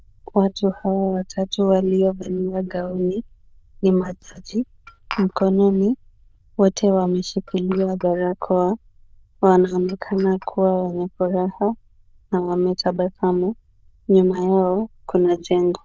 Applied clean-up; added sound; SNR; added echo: neural diffusion model UNIVERSE++.